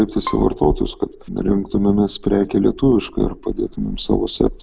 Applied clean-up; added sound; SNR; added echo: none; Bowed string instrument; 17 dB; none.